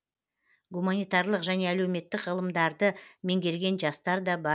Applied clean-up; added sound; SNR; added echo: none; none; none; none.